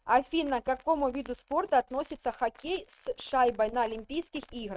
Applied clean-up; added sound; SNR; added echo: neural mask model RNNoise.